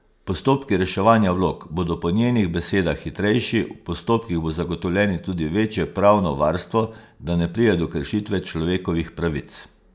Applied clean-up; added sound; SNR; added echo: none; none; none; none.